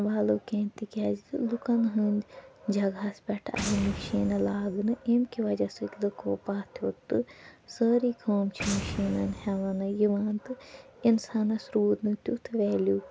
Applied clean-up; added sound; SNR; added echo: none; Boom; 13 dB; none.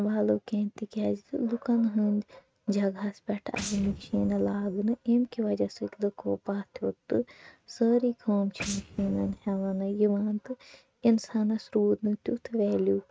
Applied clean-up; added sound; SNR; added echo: neural mask model RNNoise.